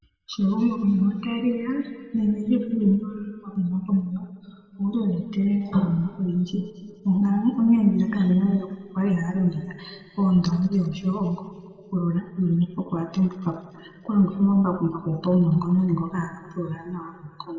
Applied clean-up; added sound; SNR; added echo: none; none; none; reverberation time 2.0 s.